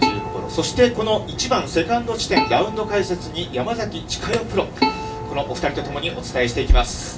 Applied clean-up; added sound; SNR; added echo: none; Bowed string instrument; 7 dB; reverberation time 0.2 s.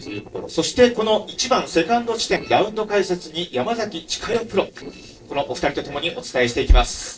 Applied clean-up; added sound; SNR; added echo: neural separator model SepFormer DNS4.